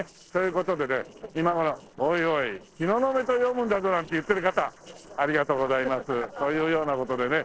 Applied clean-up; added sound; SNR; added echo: neural separator model SepFormer DNS4.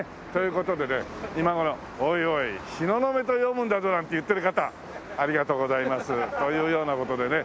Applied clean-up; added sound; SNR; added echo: none; none; none; none.